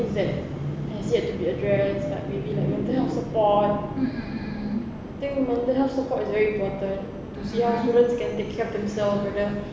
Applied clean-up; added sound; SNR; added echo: none; none; none; none.